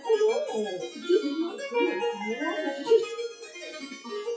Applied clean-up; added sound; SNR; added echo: classical method WPE with log-MMSE.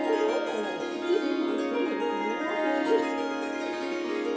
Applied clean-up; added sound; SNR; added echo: none; Harp; -3 dB; reverberation time 2.4 s.